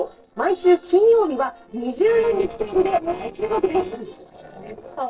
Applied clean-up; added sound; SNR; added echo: neural separator model SepFormer DNS4.